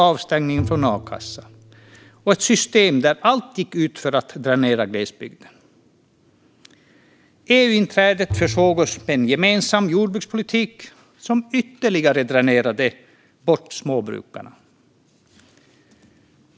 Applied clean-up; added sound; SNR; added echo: none; Bowed string instrument; 13 dB; none.